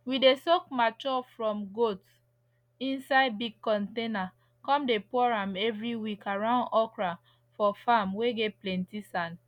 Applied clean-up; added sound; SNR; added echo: none; none; none; none.